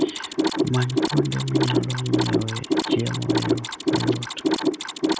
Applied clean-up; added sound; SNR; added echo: none; Mechanisms; -4 dB; none.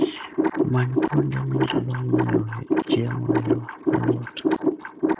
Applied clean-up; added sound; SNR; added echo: neural mask model Resemble Enhance denoiser.